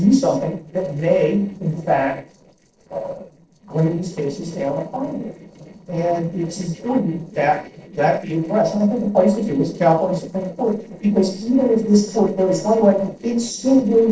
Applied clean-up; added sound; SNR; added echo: neural separator model SepFormer DNS4.